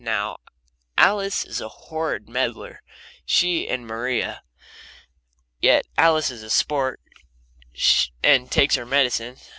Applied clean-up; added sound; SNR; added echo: none; none; none; none.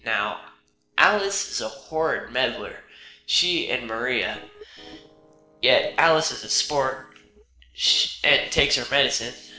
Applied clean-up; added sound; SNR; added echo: neural separator model SepFormer DNS4.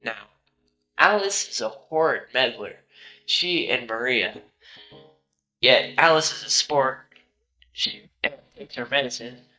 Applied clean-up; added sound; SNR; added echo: neural mask model DeepFilterNet 3.